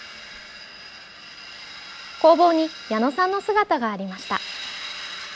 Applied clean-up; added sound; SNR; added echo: none; none; none; none.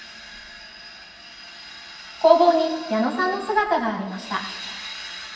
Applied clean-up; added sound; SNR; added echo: none; none; none; reverberation time 1.2 s.